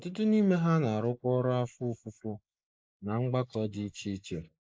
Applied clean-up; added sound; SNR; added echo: neural mask model Resemble Enhance denoiser.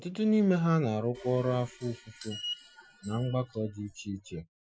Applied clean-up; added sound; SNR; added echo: classical method Wiener filter.